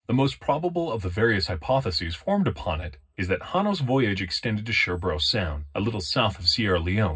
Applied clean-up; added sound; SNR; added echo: none; none; none; reverberation time 0.4 s.